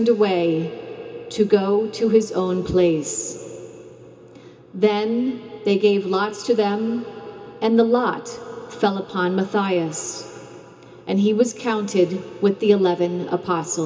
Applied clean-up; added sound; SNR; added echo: none; none; none; reverberation time 0.2 s.